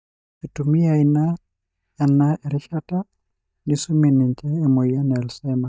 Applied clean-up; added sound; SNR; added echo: neural mask model DeepFilterNet 3.